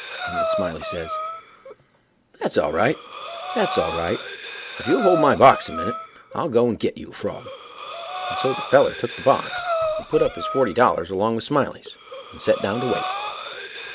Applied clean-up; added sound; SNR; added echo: none; Breathing; 7 dB; none.